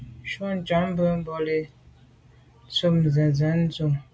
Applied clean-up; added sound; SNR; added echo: none; none; none; none.